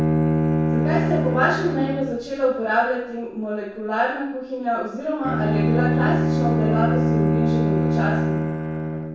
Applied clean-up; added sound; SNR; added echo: none; Bowed string instrument; -3 dB; reverberation time 0.7 s.